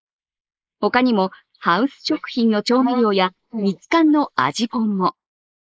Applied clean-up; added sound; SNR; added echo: neural mask model Resemble Enhance denoiser.